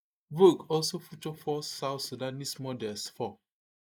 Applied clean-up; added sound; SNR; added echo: neural mask model Resemble Enhance denoiser.